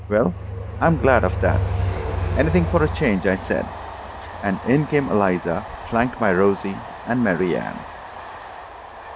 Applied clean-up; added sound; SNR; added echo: none; Train; 6 dB; none.